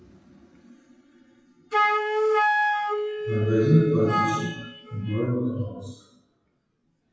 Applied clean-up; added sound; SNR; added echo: classical method WPE with log-MMSE.